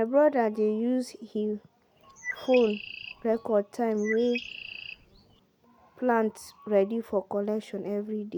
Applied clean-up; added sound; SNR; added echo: none; Bird; 12 dB; none.